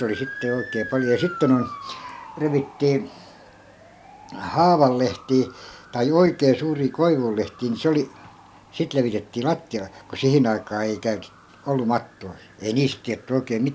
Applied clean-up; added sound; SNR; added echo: none; Motor vehicle (road) / Siren; 18 dB; none.